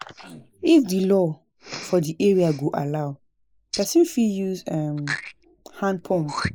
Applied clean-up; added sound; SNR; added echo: neural mask model Resemble Enhance denoiser.